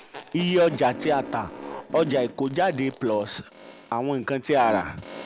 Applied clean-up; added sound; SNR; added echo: none; Fart; 14 dB; none.